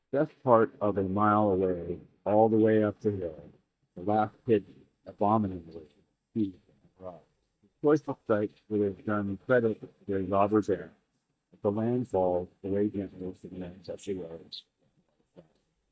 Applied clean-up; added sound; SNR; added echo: neural mask model DeepFilterNet 3.